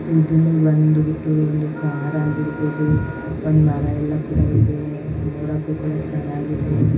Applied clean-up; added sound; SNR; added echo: none; Wind instrument, woodwind instrument; 19 dB; reverberation time 0.4 s.